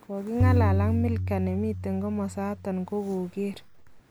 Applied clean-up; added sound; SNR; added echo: none; Tabla; -1 dB; none.